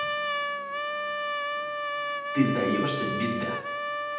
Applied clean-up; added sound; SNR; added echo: none; Trumpet; -1 dB; reverberation time 0.8 s.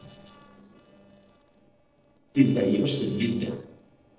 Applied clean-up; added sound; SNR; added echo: neural separator model SepFormer DNS4.